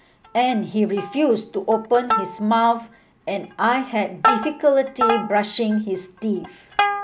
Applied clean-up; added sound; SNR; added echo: none; Plucked string instrument; 5 dB; none.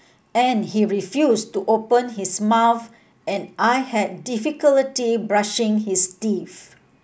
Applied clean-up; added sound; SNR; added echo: none; none; none; none.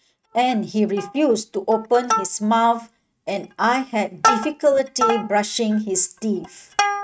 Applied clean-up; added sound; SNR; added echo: neural mask model RNNoise.